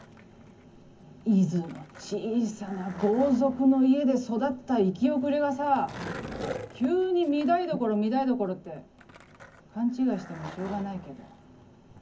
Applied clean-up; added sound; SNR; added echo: none; Skateboard; 17 dB; reverberation time 0.3 s.